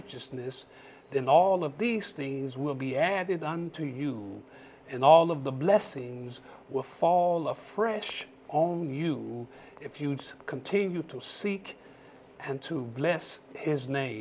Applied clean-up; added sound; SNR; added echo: none; none; none; none.